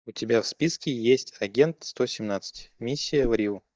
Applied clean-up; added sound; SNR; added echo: neural mask model DeepFilterNet 3.